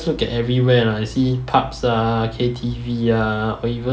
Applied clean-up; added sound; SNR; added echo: none; none; none; none.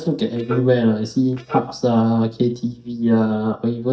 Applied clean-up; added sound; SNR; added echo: neural mask model DeepFilterNet 3.